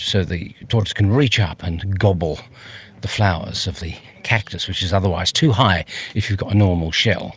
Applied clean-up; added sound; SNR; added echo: none; none; none; none.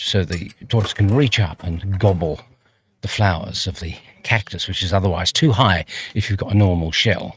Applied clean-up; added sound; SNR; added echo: neural mask model RNNoise.